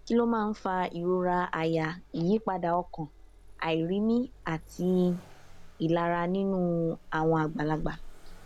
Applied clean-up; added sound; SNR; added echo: none; Accelerating, revving, vroom; 17 dB; none.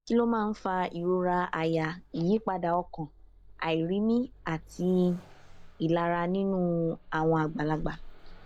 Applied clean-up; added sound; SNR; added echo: neural mask model DeepFilterNet 3.